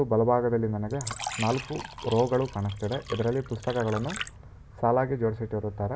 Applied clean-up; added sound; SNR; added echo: none; Fill (with liquid); 12 dB; none.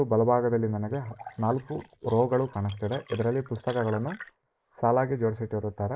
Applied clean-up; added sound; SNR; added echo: neural mask model Resemble Enhance denoiser.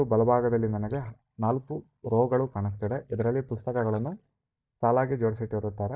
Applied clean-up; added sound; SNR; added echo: neural mask model DeepFilterNet 3.